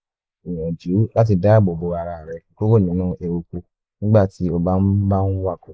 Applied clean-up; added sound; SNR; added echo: neural mask model Resemble Enhance denoiser.